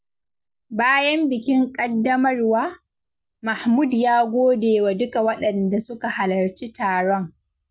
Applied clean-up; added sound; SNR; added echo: none; none; none; none.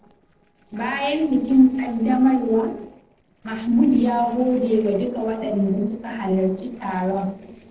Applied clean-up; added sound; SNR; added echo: neural separator model SepFormer DNS4.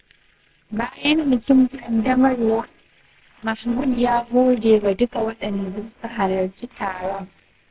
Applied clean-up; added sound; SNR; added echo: neural separator model SepFormer WHAMR!.